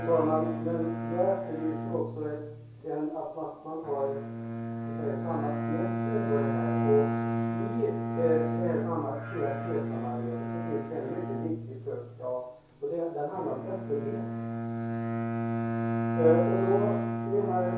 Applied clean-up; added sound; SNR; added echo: none; Bowed string instrument; 1 dB; reverberation time 0.6 s.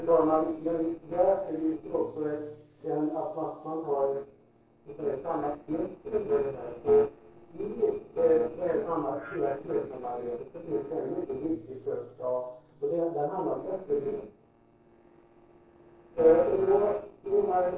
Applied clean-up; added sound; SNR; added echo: neural separator model SepFormer DNS4.